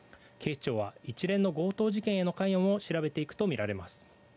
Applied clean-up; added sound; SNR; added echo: none; none; none; none.